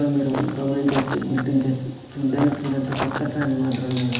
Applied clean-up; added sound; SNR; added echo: none; Walk, footsteps; 9 dB; reverberation time 1.0 s.